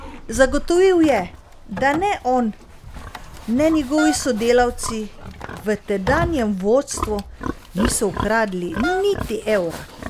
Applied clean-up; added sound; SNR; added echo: none; Livestock, farm animals, working animals + Wind instrument, woodwind instrument; 9 dB; none.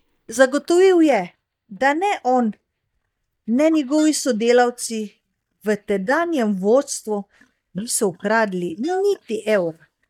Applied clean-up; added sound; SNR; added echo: neural mask model DeepFilterNet 3.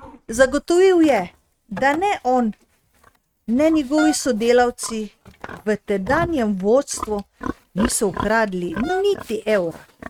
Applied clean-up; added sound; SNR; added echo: neural mask model RNNoise.